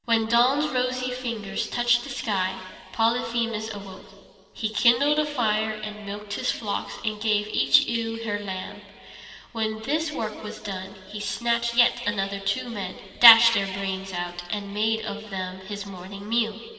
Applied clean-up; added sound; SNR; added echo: none; none; none; reverberation time 2.2 s.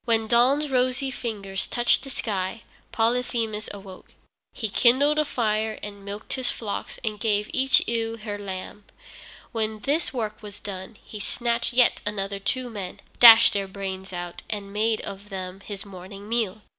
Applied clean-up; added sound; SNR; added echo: none; none; none; none.